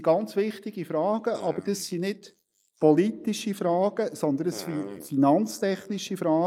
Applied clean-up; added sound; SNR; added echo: neural mask model Resemble Enhance denoiser.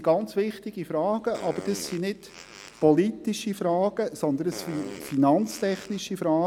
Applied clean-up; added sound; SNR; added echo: none; Fart; 17 dB; none.